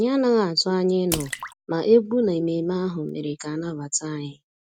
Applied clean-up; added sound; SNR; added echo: none; Drip / Splash, splatter; 13 dB; none.